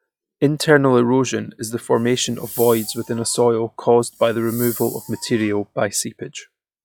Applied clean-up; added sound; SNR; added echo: classical method log-MMSE.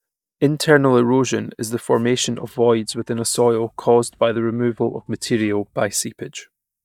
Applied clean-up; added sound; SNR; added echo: neural mask model DeepFilterNet 3.